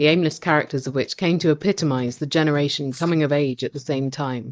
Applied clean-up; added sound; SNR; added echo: neural mask model DeepFilterNet 3.